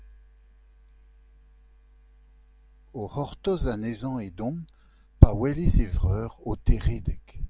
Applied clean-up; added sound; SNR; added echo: none; none; none; none.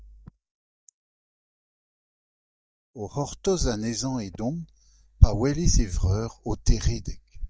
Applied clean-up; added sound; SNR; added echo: neural mask model DeepFilterNet 3.